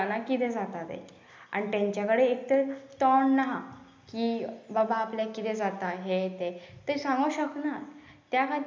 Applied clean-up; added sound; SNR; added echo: none; none; none; reverberation time 0.8 s.